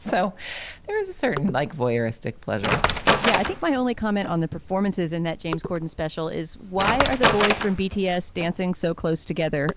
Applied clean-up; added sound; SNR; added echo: none; Wood; 3 dB; none.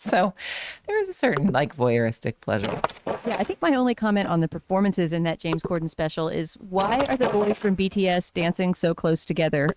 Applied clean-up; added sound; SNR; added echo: neural mask model RNNoise.